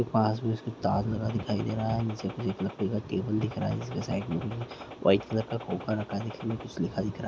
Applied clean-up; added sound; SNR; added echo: none; Gunshot, gunfire; 16 dB; none.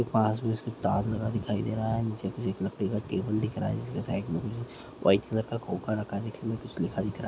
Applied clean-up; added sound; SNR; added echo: none; none; none; none.